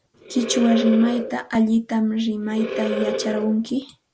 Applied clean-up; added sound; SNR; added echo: none; Animal; 6 dB; none.